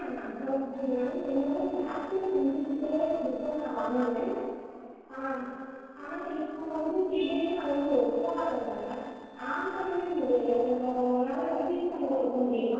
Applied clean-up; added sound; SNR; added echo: neural separator model SepFormer DNS4.